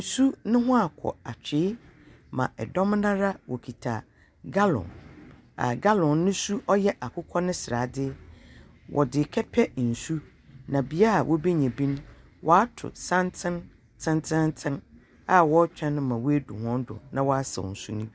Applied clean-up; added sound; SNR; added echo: none; none; none; none.